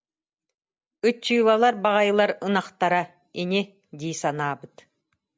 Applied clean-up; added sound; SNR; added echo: none; none; none; none.